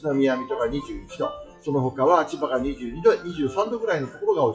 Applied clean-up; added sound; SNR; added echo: classical method WPE with log-MMSE.